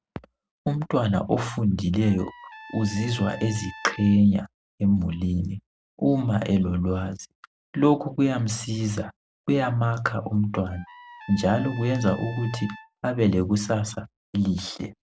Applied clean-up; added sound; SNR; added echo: none; Trumpet; 20 dB; none.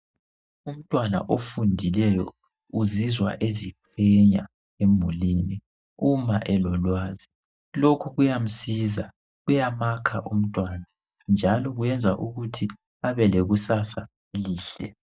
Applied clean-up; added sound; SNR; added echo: neural mask model DeepFilterNet 3.